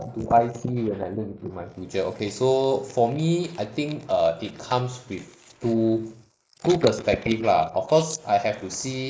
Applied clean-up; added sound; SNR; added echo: neural mask model Resemble Enhance denoiser.